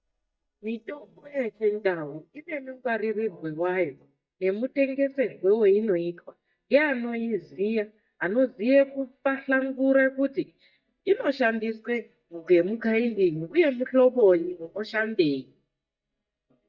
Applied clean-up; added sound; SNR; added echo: neural mask model DeepFilterNet 3.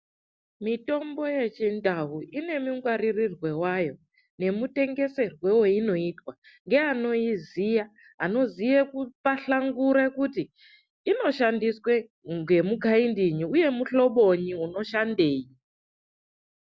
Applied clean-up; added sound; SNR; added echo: none; none; none; none.